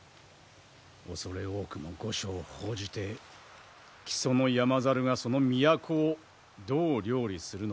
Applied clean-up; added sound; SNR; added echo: none; none; none; none.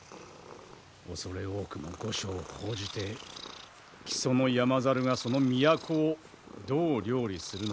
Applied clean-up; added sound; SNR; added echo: none; Purr; 17 dB; none.